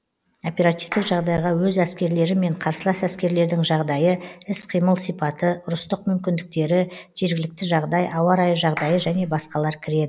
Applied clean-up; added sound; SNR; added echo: none; Clapping; 15 dB; none.